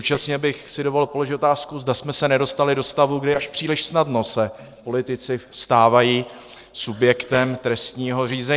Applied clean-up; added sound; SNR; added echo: neural separator model SepFormer DNS4.